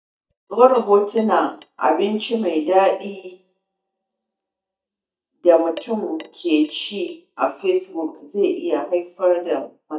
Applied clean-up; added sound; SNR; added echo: neural mask model DeepFilterNet 3.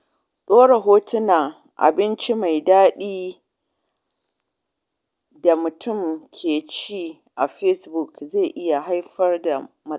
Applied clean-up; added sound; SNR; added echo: none; none; none; none.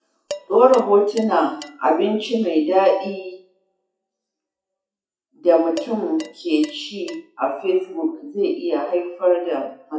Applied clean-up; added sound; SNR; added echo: classical method WPE with log-MMSE.